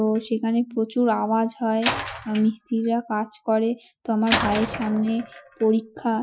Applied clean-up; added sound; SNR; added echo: classical method Wiener filter.